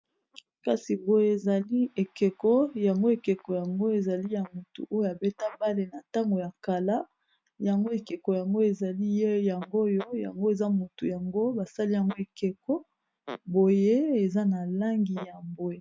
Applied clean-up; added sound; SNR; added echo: none; none; none; none.